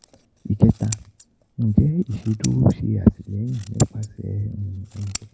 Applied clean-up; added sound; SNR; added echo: none; Scissors; 18 dB; none.